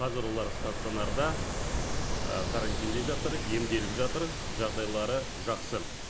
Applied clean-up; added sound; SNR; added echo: none; Ocean; -1 dB; reverberation time 0.7 s.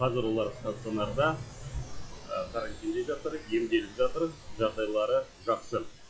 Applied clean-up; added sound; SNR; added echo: classical method WPE with log-MMSE.